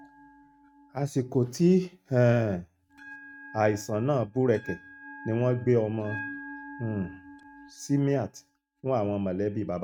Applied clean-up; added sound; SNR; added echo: neural mask model RNNoise.